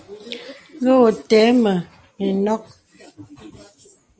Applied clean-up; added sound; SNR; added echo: none; none; none; none.